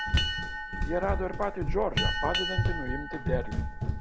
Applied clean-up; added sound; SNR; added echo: none; Boat, Water vehicle + Run; -4 dB; none.